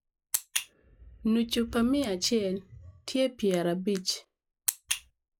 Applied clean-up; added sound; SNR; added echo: classical method log-MMSE.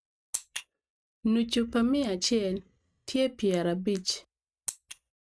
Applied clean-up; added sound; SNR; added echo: neural mask model RNNoise.